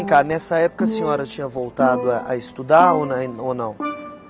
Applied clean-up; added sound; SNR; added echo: none; Percussion; 8 dB; none.